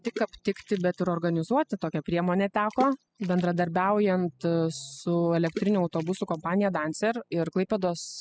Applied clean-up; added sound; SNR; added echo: classical method spectral subtraction.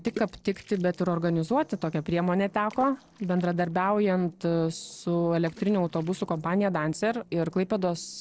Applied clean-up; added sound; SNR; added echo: neural separator model SepFormer DNS4.